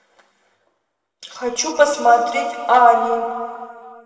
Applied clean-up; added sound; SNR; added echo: none; none; none; reverberation time 2.2 s.